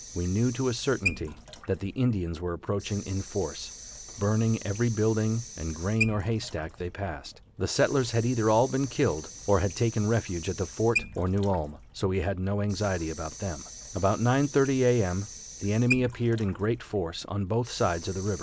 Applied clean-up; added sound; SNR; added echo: none; Sink (filling or washing) / Water tap, faucet; 13 dB; none.